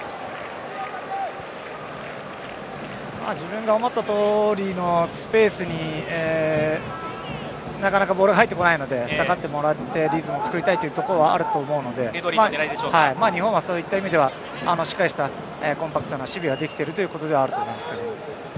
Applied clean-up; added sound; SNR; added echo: none; none; none; none.